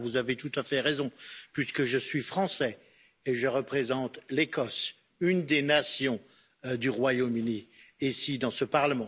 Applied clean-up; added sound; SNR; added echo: none; none; none; none.